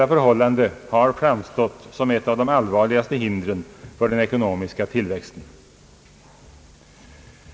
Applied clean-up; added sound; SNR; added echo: none; none; none; none.